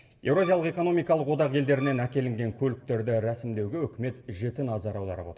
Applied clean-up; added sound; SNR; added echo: none; Bowed string instrument; 17 dB; reverberation time 1.0 s.